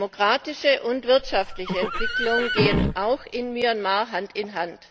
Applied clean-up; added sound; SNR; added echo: none; Livestock, farm animals, working animals; 3 dB; none.